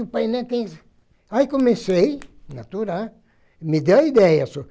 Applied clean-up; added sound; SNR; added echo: none; none; none; none.